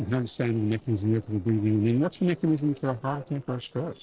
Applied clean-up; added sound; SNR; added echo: neural separator model SepFormer DNS4.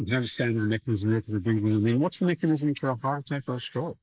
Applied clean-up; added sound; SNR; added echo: neural mask model Resemble Enhance denoiser.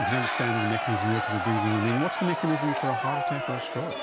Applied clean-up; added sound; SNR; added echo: none; Crowd; 1 dB; none.